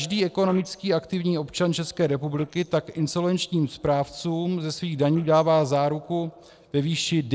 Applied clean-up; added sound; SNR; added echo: neural separator model SepFormer DNS4.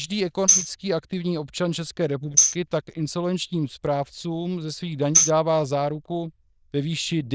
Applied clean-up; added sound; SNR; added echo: neural diffusion model UNIVERSE++.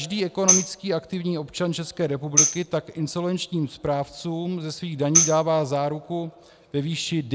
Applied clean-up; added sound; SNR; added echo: none; Tambourine; 0 dB; none.